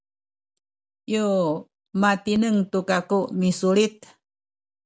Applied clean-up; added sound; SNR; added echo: none; none; none; none.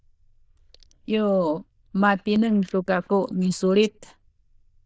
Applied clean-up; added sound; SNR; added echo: neural diffusion model UNIVERSE++.